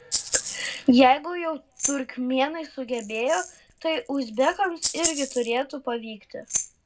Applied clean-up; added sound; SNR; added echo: none; Rattle (instrument); 8 dB; reverberation time 0.3 s.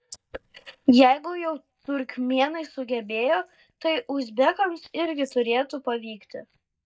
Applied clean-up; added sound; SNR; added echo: neural mask model DeepFilterNet 3.